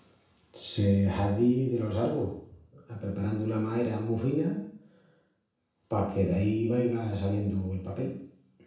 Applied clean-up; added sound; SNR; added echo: none; none; none; reverberation time 0.7 s.